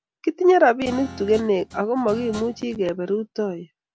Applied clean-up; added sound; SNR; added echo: none; Guitar; 17 dB; none.